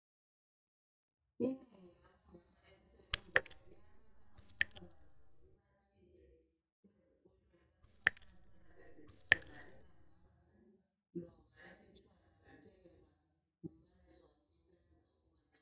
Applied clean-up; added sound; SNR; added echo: neural mask model DeepFilterNet 3.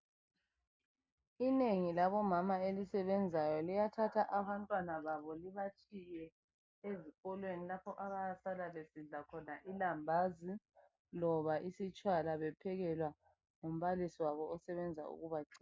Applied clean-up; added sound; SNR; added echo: none; none; none; none.